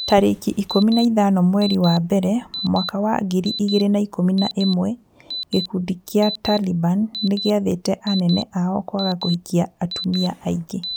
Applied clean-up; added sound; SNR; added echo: none; Alarm; 13 dB; none.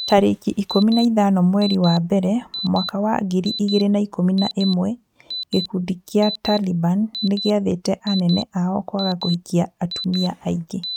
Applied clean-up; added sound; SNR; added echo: neural mask model RNNoise.